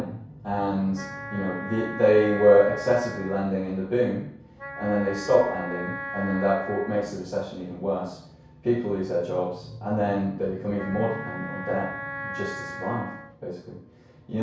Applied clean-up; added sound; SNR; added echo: none; Wind instrument, woodwind instrument; 11 dB; reverberation time 0.6 s.